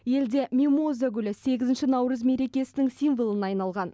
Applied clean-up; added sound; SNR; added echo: none; none; none; none.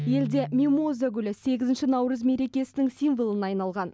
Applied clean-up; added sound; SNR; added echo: none; Guitar; 14 dB; none.